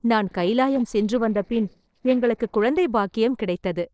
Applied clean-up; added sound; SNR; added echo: neural separator model SepFormer DNS4.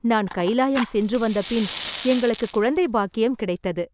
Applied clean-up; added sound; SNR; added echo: none; Fire; 13 dB; none.